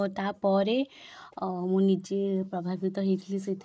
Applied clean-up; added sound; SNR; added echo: neural mask model Resemble Enhance denoiser.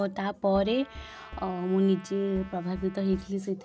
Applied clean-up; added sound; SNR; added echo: none; Trumpet + Knock; 18 dB; none.